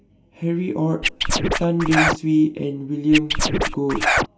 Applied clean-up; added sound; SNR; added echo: none; Scratching (performance technique); -1 dB; reverberation time 0.2 s.